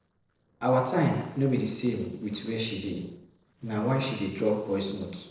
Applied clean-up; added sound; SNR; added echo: neural separator model SepFormer DNS4.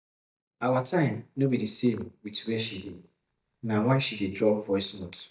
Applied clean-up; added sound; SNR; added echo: neural mask model DeepFilterNet 3.